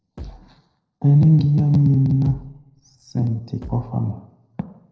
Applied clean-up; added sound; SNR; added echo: neural separator model SepFormer DNS4.